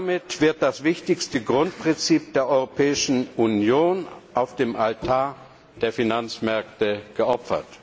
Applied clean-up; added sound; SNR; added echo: none; none; none; none.